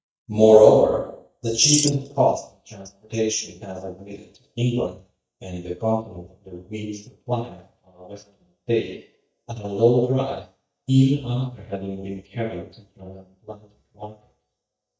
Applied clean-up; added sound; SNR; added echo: neural mask model DeepFilterNet 3.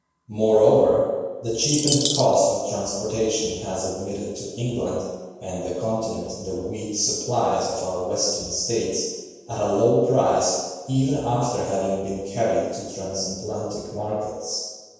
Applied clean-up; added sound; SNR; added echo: none; Bird vocalization, bird call, bird song; 2 dB; reverberation time 1.2 s.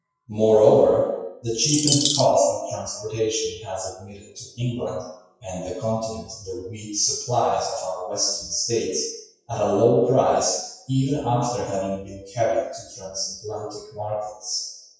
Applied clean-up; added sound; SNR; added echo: classical method WPE with log-MMSE.